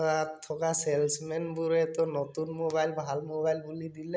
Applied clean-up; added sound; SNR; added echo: none; none; none; none.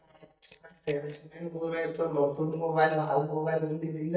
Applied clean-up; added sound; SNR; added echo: neural mask model DeepFilterNet 3.